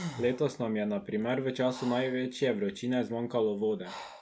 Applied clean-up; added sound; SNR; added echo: none; Breathing; 16 dB; none.